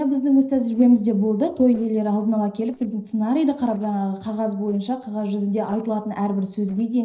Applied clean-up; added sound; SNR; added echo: neural separator model SepFormer DNS4.